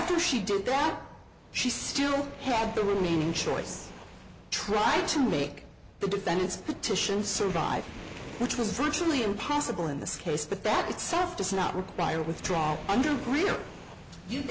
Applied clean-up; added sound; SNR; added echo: none; Waves, surf; 17 dB; none.